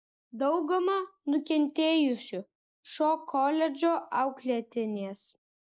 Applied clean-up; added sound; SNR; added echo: neural mask model Resemble Enhance denoiser.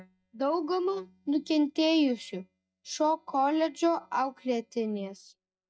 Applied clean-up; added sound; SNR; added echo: neural mask model DeepFilterNet 3.